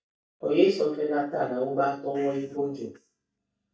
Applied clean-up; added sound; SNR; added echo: neural mask model DeepFilterNet 3.